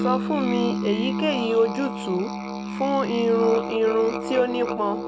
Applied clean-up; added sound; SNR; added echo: none; Musical instrument; 4 dB; none.